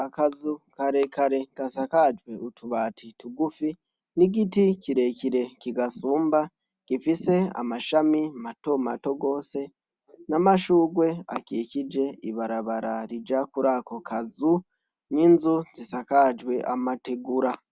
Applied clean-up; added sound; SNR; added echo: none; none; none; none.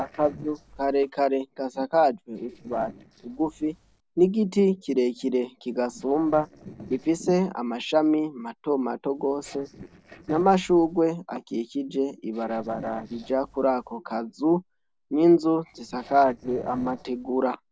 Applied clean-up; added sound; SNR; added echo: neural separator model SepFormer DNS4.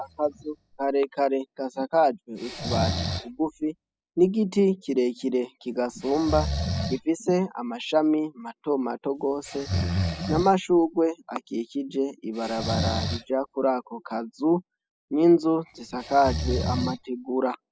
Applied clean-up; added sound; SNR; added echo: classical method spectral subtraction.